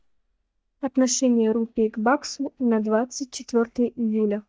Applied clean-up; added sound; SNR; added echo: neural mask model DeepFilterNet 3.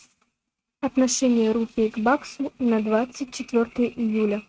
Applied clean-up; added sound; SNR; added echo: neural mask model RNNoise.